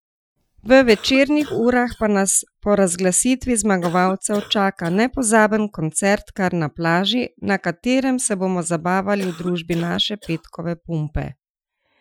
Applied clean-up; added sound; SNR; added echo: classical method Wiener filter.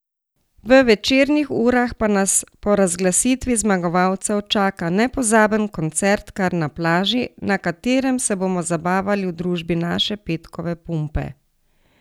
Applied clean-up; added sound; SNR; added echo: none; none; none; none.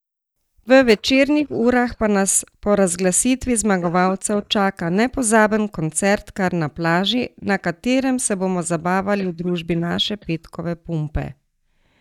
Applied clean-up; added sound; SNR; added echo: neural mask model DeepFilterNet 3.